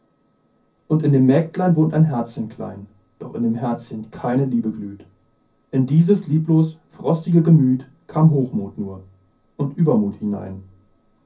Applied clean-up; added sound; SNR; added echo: none; none; none; reverberation time 0.3 s.